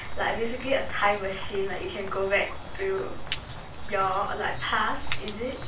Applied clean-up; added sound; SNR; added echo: none; Rain; 11 dB; reverberation time 0.3 s.